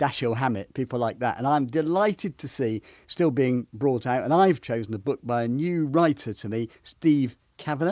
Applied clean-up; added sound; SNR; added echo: none; none; none; none.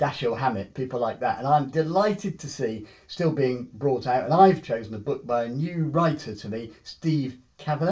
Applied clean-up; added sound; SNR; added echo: none; none; none; reverberation time 0.2 s.